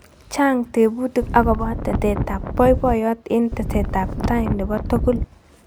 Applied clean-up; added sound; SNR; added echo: none; Wind; 3 dB; none.